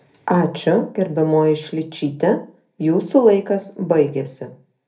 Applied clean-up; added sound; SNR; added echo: none; none; none; reverberation time 0.3 s.